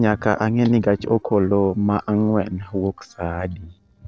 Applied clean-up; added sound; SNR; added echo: neural separator model SepFormer DNS4.